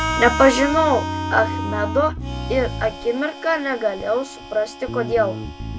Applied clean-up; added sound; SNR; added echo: none; Bass guitar + Harmonica; 6 dB; none.